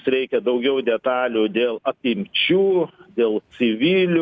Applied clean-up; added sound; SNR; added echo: none; none; none; none.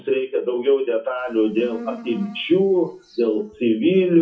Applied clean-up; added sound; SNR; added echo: classical method WPE with log-MMSE.